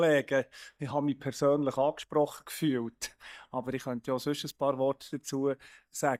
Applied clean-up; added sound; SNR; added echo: neural mask model DeepFilterNet 3.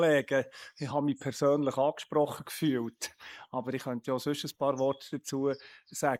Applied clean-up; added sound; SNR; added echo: neural mask model Resemble Enhance denoiser.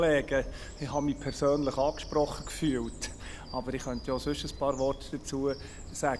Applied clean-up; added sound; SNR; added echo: none; Bird vocalization, bird call, bird song; 11 dB; none.